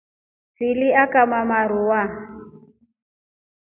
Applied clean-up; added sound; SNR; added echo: none; none; none; none.